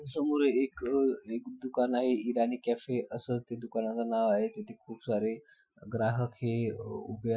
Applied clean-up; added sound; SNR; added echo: classical method Wiener filter.